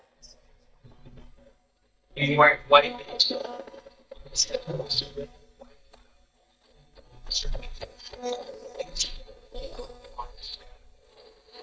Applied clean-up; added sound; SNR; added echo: neural mask model DeepFilterNet 3.